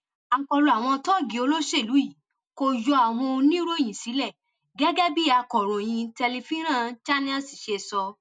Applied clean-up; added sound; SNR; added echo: none; none; none; none.